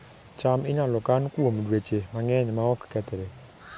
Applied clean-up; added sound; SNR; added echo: none; none; none; none.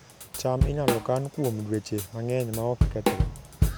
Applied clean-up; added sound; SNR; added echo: none; Drum / Drum kit; -1 dB; none.